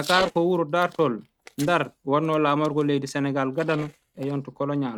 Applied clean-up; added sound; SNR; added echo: neural mask model RNNoise.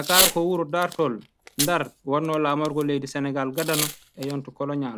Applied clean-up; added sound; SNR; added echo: none; Packing tape, duct tape / Tearing; 4 dB; none.